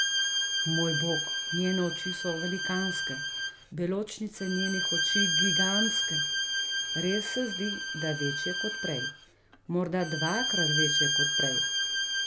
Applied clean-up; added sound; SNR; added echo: none; Bowed string instrument; -3 dB; none.